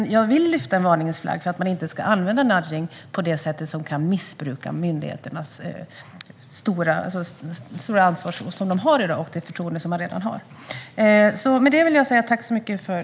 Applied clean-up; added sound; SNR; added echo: none; none; none; none.